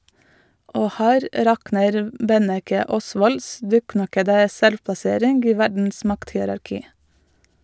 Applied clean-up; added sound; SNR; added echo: none; none; none; none.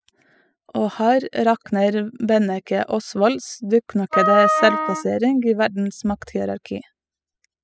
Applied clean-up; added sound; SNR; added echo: classical method spectral subtraction.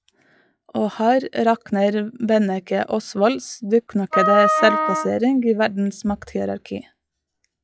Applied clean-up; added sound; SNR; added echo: classical method log-MMSE.